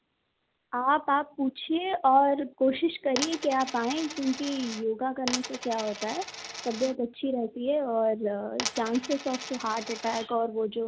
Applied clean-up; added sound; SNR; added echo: none; Coin (dropping); 9 dB; none.